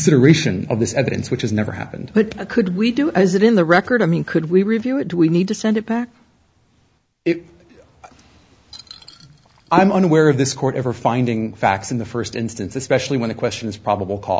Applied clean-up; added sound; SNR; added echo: none; none; none; none.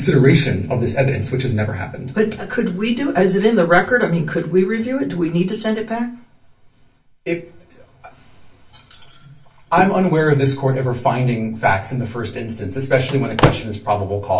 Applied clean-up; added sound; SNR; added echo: none; Slam / Microwave oven; 0 dB; reverberation time 0.3 s.